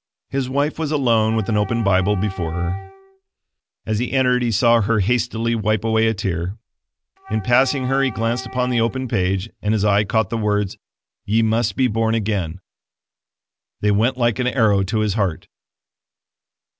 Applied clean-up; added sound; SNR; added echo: none; Wind instrument, woodwind instrument; 18 dB; none.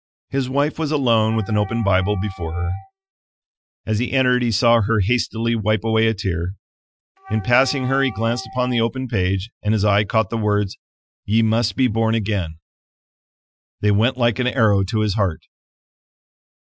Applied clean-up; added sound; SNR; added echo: classical method Wiener filter.